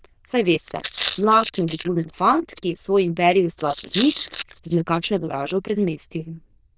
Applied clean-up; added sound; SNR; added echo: neural diffusion model UNIVERSE++.